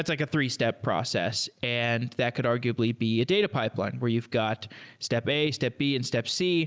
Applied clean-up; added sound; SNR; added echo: none; none; none; none.